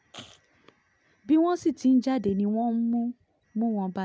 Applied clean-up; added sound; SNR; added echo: none; none; none; none.